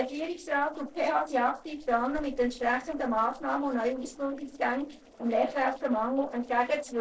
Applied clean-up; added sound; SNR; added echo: neural separator model SepFormer DNS4.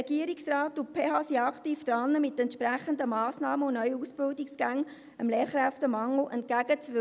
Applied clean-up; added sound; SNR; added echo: none; none; none; none.